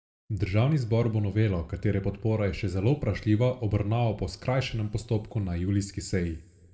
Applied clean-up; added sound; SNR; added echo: none; none; none; reverberation time 1.0 s.